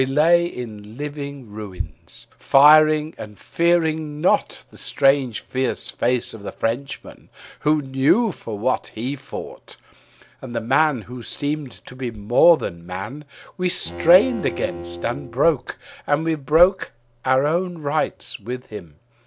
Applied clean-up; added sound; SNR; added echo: none; Bowed string instrument; 13 dB; none.